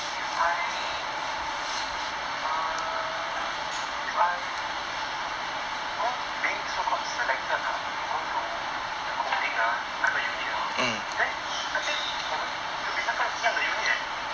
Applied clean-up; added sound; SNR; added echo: none; none; none; none.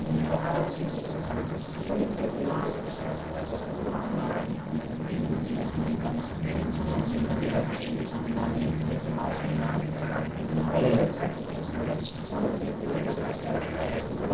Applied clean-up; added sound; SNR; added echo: neural separator model SepFormer DNS4.